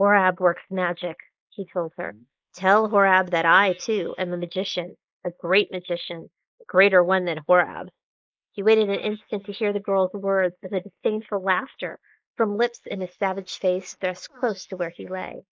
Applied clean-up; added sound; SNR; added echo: neural mask model Resemble Enhance denoiser.